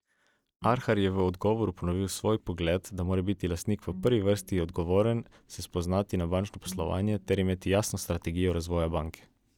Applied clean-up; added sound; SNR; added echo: neural mask model DeepFilterNet 3.